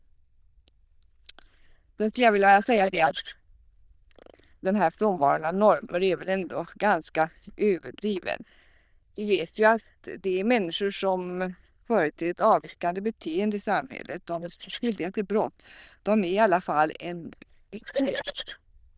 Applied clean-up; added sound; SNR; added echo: neural diffusion model UNIVERSE++.